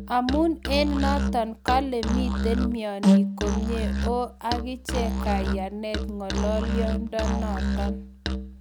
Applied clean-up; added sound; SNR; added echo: none; Musical instrument; -2 dB; none.